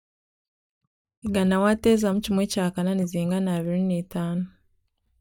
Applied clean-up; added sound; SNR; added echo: neural mask model DeepFilterNet 3.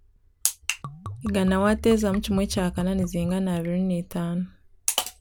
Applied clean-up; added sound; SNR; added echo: none; Liquid; 11 dB; none.